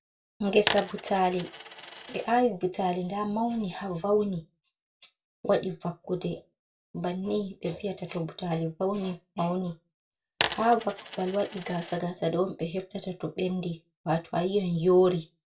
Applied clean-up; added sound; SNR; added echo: none; Coin (dropping); 5 dB; reverberation time 0.2 s.